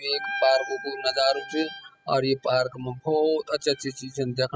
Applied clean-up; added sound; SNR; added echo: classical method spectral subtraction.